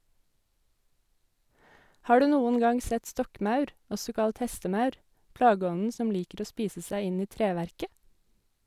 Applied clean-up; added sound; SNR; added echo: none; none; none; none.